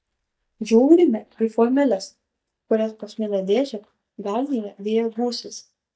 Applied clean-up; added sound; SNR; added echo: neural mask model DeepFilterNet 3.